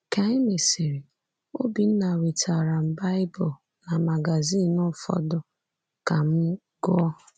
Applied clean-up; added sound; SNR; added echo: none; none; none; none.